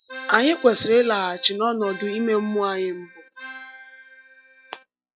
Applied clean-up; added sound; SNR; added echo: classical method log-MMSE.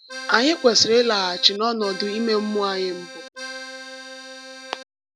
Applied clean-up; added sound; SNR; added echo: none; Accordion; 14 dB; none.